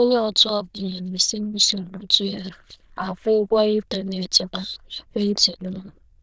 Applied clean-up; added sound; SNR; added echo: neural diffusion model UNIVERSE++.